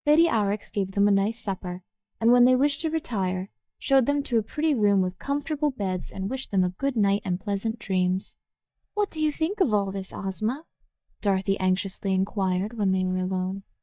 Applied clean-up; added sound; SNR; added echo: neural mask model DeepFilterNet 3.